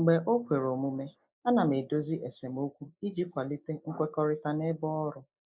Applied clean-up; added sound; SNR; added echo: neural mask model Resemble Enhance denoiser.